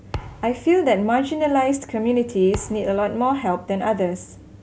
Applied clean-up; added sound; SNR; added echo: none; Thump, thud; 17 dB; none.